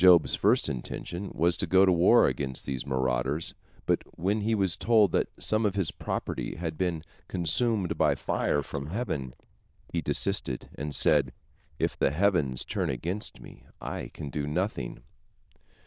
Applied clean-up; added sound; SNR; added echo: neural diffusion model UNIVERSE++.